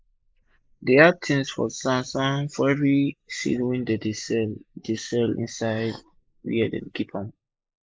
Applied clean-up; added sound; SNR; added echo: neural mask model Resemble Enhance denoiser.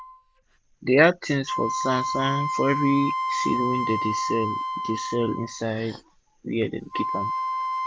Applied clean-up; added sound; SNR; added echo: none; Wind instrument, woodwind instrument; 3 dB; none.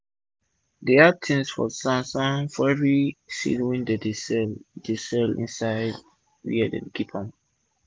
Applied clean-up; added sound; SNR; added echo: none; none; none; none.